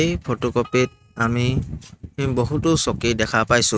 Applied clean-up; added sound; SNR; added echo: neural mask model RNNoise.